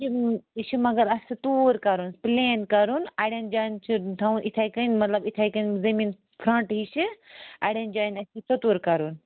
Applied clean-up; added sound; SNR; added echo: none; none; none; none.